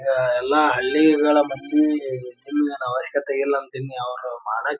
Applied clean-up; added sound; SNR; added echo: classical method spectral subtraction.